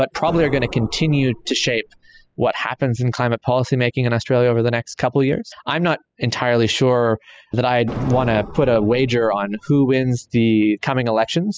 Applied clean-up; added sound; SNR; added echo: classical method spectral subtraction.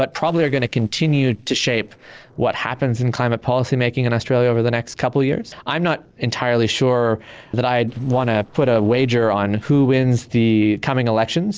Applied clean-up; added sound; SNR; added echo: neural separator model SepFormer DNS4.